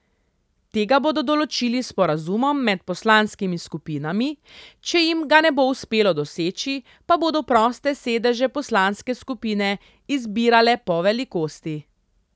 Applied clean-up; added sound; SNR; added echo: none; none; none; none.